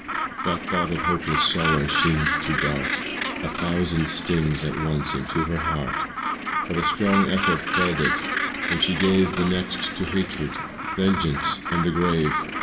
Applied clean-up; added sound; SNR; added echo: none; Gull, seagull; 2 dB; reverberation time 1.6 s.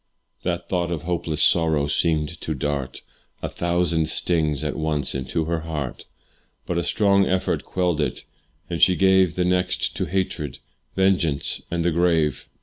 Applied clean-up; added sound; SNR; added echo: none; none; none; none.